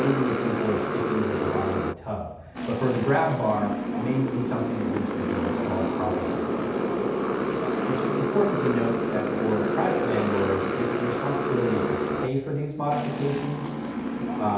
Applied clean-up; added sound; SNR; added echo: none; Motorcycle; -1 dB; reverberation time 0.8 s.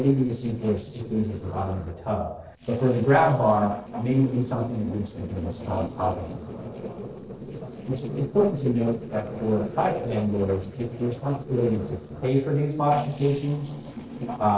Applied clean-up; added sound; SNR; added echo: neural separator model SepFormer DNS4.